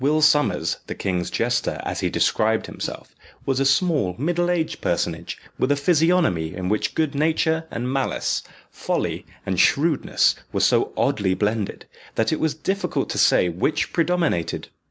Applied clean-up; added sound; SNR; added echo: none; none; none; none.